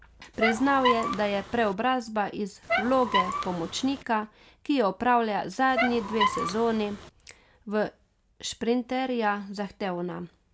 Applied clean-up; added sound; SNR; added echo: none; Squeak; 2 dB; none.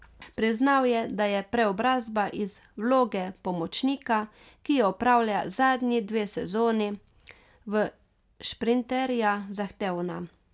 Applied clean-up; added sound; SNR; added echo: none; none; none; none.